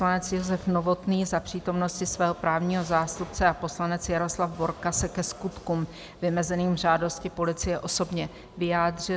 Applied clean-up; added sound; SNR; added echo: none; none; none; none.